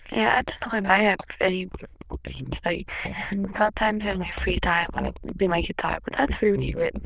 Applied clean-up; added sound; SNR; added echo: neural diffusion model UNIVERSE++.